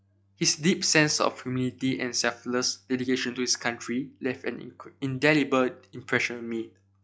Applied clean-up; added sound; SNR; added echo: classical method log-MMSE.